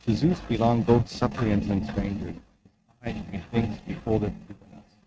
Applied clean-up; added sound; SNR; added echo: neural mask model RNNoise.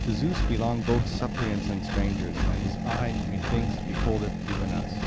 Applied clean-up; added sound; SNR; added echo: none; Engine; -2 dB; none.